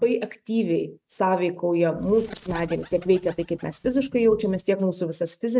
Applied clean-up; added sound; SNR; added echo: neural mask model RNNoise.